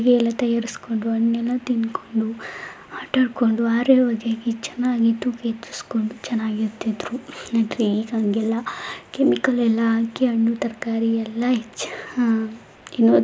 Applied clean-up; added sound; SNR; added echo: none; none; none; none.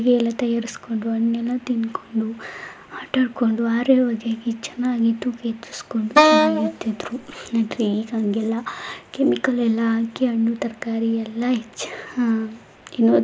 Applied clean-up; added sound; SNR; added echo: none; Wind instrument, woodwind instrument; -4 dB; none.